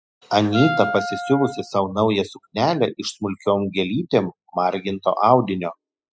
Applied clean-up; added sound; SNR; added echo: classical method spectral subtraction.